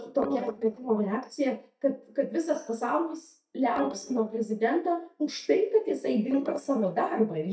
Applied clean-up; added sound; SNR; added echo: neural mask model DeepFilterNet 3.